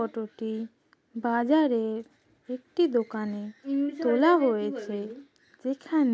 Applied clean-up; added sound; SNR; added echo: none; none; none; none.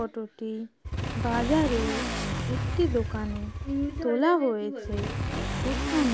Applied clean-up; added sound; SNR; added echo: none; Motorcycle / Accelerating, revving, vroom; 3 dB; none.